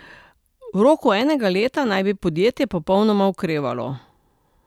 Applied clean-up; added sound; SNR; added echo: none; none; none; none.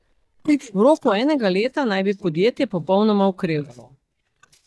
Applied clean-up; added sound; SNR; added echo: neural mask model DeepFilterNet 3.